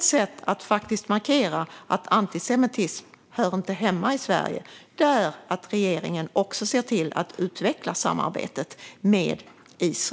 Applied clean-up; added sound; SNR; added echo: none; none; none; none.